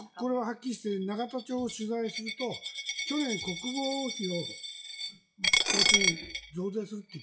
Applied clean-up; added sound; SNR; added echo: classical method log-MMSE.